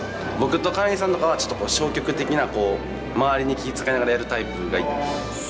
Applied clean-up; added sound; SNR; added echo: none; none; none; none.